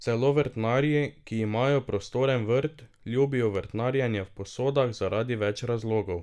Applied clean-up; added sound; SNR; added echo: none; none; none; none.